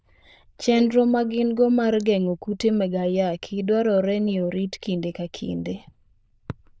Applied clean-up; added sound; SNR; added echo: neural diffusion model UNIVERSE++.